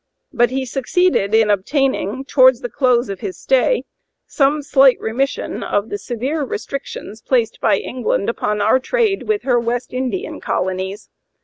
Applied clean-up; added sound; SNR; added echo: none; none; none; none.